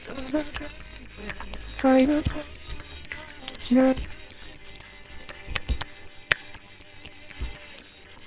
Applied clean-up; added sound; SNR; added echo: neural separator model SepFormer WHAMR!.